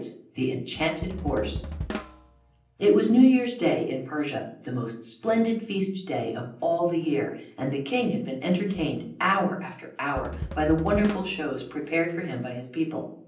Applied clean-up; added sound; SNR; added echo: none; Drum kit; 9 dB; reverberation time 0.6 s.